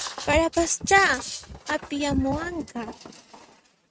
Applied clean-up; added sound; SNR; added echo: neural mask model RNNoise.